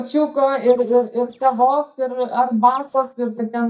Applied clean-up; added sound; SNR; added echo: neural mask model DeepFilterNet 3.